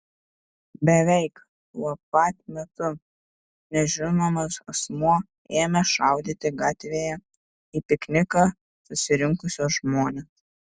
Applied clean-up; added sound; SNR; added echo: none; none; none; none.